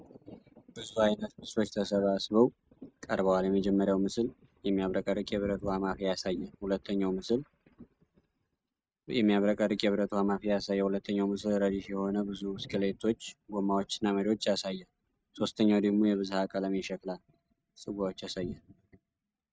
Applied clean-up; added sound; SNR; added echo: neural mask model RNNoise.